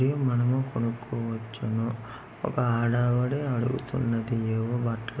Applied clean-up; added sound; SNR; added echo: none; none; none; none.